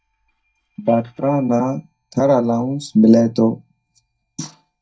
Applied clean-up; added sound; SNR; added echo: neural mask model DeepFilterNet 3.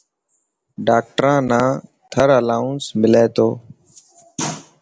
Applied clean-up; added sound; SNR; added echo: none; none; none; none.